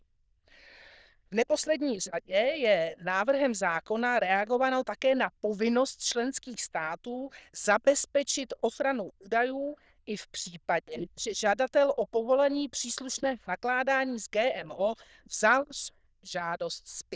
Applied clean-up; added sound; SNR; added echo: neural diffusion model UNIVERSE++.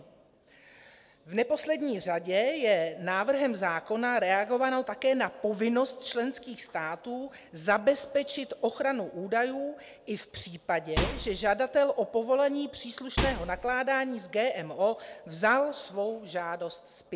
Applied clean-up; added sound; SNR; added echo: none; Microwave oven; 2 dB; none.